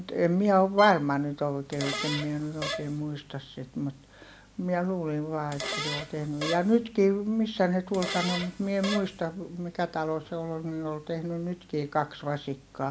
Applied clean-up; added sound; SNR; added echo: none; Bowed string instrument + Fart; 7 dB; none.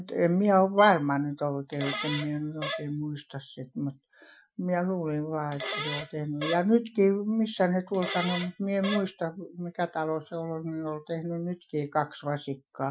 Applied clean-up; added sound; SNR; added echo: classical method Wiener filter.